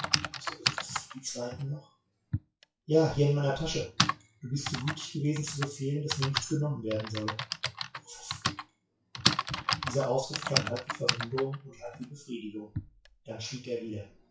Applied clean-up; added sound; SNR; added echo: classical method WPE with log-MMSE.